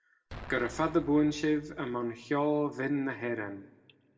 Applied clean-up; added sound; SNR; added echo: none; Explosion; 18 dB; reverberation time 0.8 s.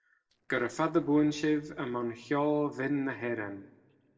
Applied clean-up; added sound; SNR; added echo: neural separator model SepFormer DNS4.